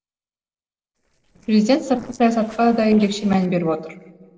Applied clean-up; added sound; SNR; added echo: neural separator model SepFormer DNS4.